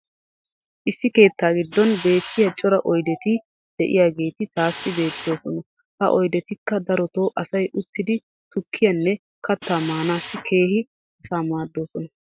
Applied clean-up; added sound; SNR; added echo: classical method Wiener filter.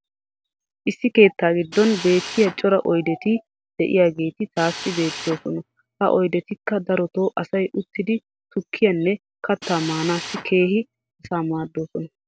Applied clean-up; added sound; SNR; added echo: none; Drill; 12 dB; none.